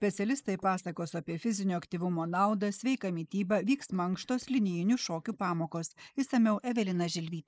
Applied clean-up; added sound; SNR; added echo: neural mask model Resemble Enhance denoiser.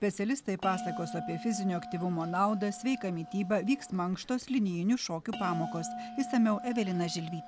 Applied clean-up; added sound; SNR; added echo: none; Bell; 12 dB; none.